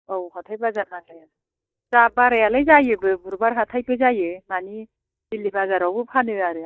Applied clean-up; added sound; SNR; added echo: neural mask model DeepFilterNet 3.